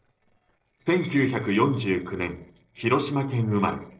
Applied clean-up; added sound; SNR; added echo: neural separator model SepFormer DNS4.